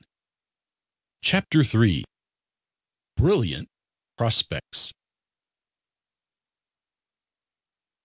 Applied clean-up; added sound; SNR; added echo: none; none; none; none.